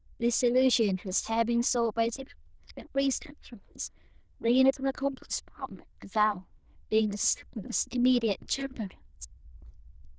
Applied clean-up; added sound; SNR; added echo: neural diffusion model UNIVERSE++.